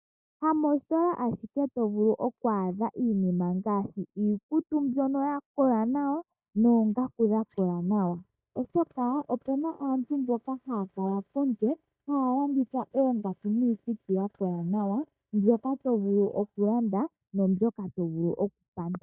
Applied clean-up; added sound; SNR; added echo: neural mask model DeepFilterNet 3.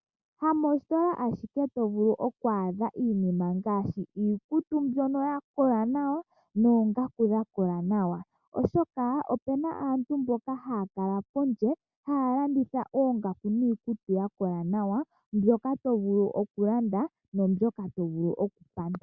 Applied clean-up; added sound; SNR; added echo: none; none; none; none.